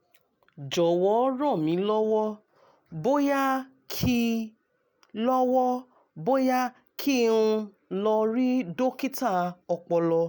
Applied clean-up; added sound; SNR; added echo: none; none; none; none.